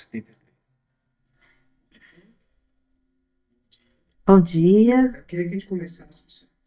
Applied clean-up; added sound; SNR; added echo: neural mask model DeepFilterNet 3.